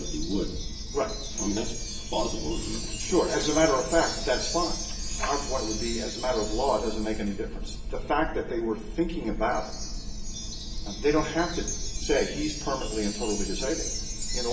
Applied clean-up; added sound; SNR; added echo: none; Wind chime; 10 dB; reverberation time 0.9 s.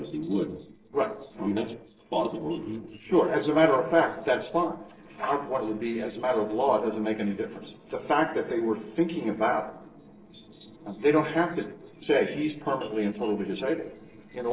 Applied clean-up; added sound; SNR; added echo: neural separator model SepFormer DNS4.